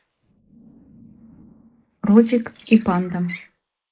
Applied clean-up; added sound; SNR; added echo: neural mask model Resemble Enhance denoiser.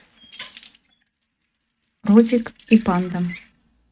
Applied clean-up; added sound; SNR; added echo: neural mask model RNNoise.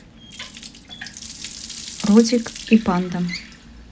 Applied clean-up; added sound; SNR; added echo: none; Water tap, faucet; 15 dB; none.